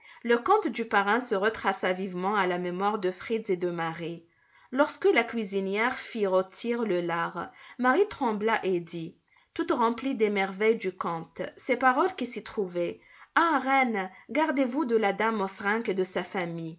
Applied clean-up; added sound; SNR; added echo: none; none; none; none.